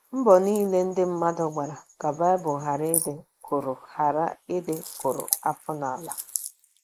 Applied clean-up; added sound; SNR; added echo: neural mask model Resemble Enhance denoiser.